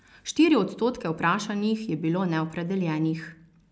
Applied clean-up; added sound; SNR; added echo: none; none; none; none.